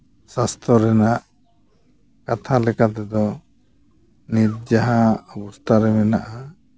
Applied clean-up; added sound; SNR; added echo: none; none; none; none.